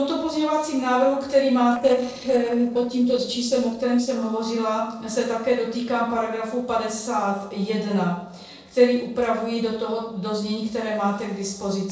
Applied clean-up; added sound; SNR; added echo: neural separator model SepFormer DNS4.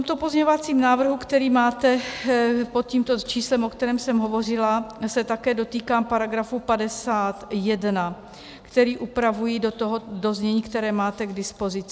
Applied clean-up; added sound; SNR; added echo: none; none; none; none.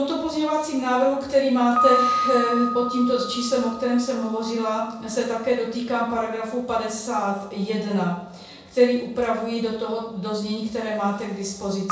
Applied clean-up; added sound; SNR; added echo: none; Piano; 8 dB; reverberation time 0.7 s.